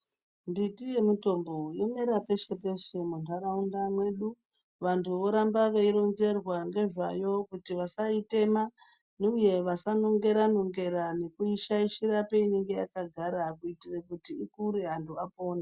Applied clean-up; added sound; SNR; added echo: none; none; none; none.